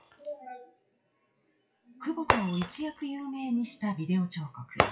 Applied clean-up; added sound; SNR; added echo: classical method WPE with log-MMSE.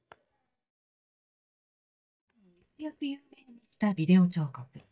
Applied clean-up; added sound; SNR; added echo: neural mask model DeepFilterNet 3.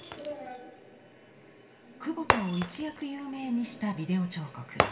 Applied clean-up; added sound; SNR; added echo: none; Shatter; 1 dB; reverberation time 0.6 s.